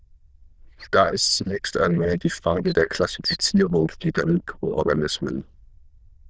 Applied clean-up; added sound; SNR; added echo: neural diffusion model UNIVERSE++.